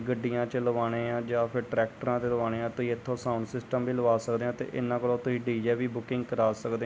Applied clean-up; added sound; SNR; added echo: none; none; none; none.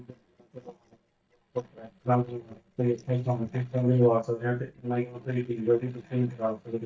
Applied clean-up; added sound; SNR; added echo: neural mask model DeepFilterNet 3.